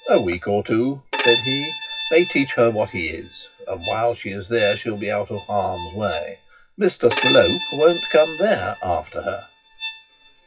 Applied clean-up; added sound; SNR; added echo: classical method WPE with log-MMSE.